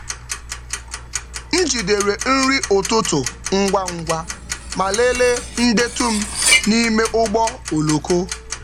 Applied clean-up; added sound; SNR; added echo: none; Cutlery, silverware + Tick-tock; 6 dB; none.